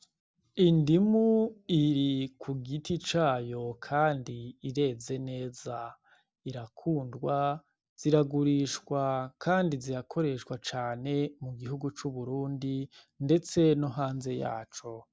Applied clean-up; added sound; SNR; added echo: none; none; none; none.